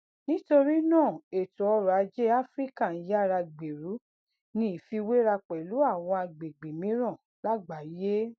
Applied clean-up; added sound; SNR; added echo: none; none; none; none.